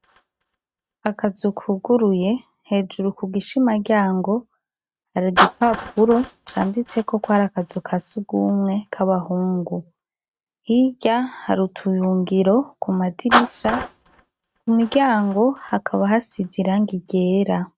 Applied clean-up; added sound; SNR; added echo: neural mask model RNNoise.